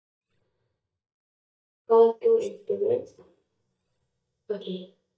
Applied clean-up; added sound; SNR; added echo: neural mask model DeepFilterNet 3.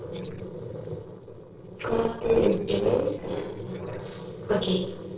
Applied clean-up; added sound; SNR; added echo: neural separator model SepFormer DNS4.